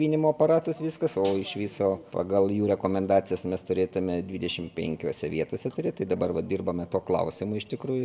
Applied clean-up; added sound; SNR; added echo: none; none; none; reverberation time 0.6 s.